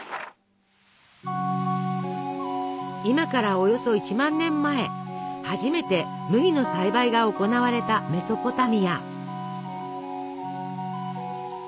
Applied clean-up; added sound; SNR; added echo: none; Keyboard (musical); 13 dB; none.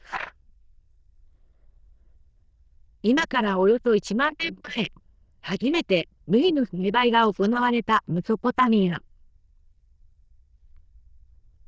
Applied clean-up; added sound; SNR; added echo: neural diffusion model UNIVERSE++.